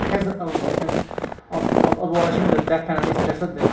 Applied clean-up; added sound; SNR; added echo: none; Walk, footsteps; -2 dB; reverberation time 0.5 s.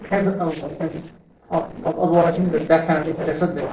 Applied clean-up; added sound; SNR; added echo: neural separator model SepFormer DNS4.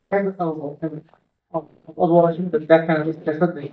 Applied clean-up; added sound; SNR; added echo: neural mask model DeepFilterNet 3.